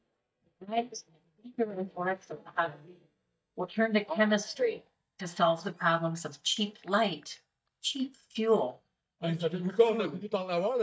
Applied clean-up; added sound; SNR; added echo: neural mask model DeepFilterNet 3.